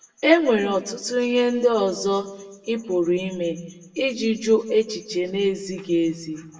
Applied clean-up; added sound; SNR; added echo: none; none; none; reverberation time 0.9 s.